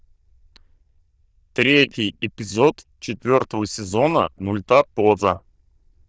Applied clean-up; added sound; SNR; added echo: neural diffusion model UNIVERSE++.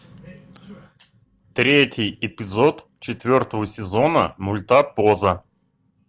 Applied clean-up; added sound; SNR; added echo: none; none; none; none.